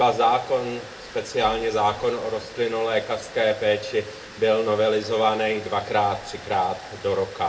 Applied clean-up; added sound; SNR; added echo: none; Water; 18 dB; reverberation time 0.2 s.